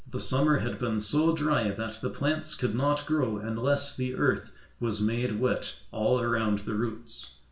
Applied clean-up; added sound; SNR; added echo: none; none; none; reverberation time 0.4 s.